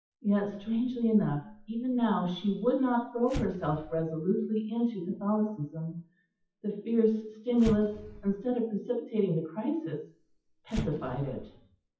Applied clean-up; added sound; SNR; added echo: classical method WPE with log-MMSE.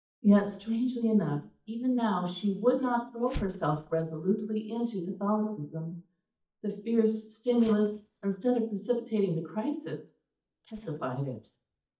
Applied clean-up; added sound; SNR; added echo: neural mask model DeepFilterNet 3.